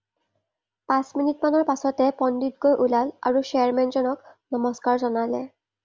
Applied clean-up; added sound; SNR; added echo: none; none; none; none.